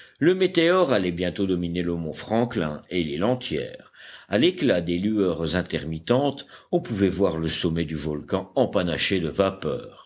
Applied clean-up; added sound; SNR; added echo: none; none; none; none.